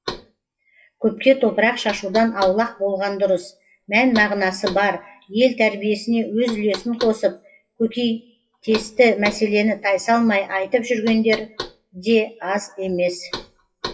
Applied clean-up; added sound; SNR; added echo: classical method WPE with log-MMSE.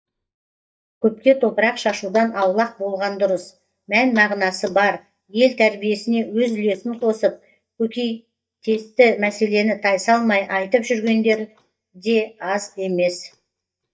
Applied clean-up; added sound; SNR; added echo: neural mask model DeepFilterNet 3.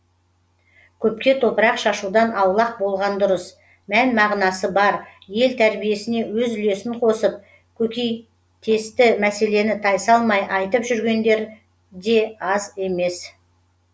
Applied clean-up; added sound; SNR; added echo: none; none; none; none.